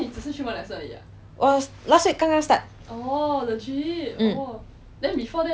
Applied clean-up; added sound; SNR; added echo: none; none; none; none.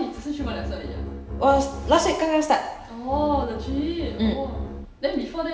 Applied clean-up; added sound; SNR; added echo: none; Bowed string instrument; 7 dB; reverberation time 0.9 s.